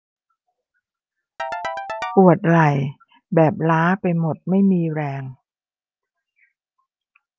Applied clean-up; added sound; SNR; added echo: none; Ringtone / Keyboard (musical); 10 dB; none.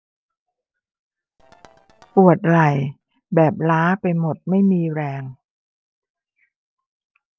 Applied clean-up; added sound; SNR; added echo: neural separator model SepFormer DNS4.